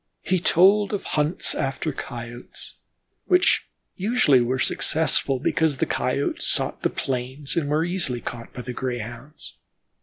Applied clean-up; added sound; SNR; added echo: none; none; none; none.